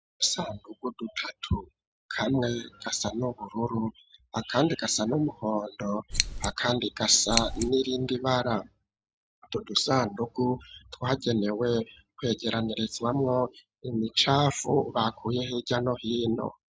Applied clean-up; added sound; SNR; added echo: none; Scissors; 1 dB; none.